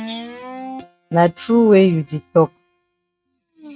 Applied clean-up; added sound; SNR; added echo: neural mask model RNNoise.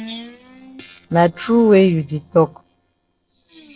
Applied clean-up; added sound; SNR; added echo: neural separator model SepFormer DNS4.